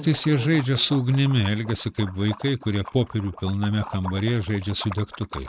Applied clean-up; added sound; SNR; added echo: neural mask model RNNoise.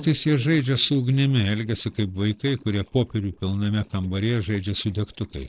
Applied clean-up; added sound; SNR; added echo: neural separator model SepFormer DNS4.